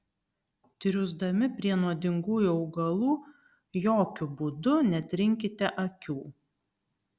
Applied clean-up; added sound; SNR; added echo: none; none; none; none.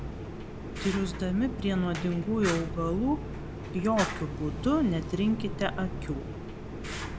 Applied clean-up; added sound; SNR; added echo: none; Fire; 6 dB; none.